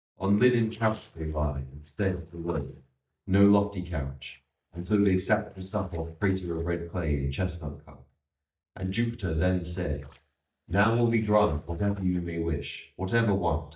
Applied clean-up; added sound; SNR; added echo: neural mask model DeepFilterNet 3.